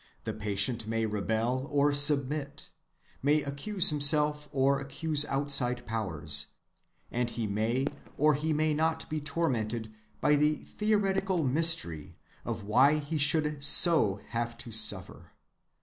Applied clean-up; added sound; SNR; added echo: none; Fireworks; 18 dB; none.